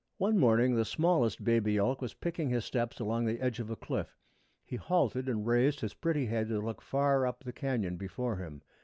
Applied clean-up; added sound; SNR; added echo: none; none; none; none.